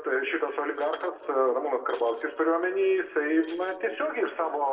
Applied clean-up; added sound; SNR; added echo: neural separator model SepFormer DNS4.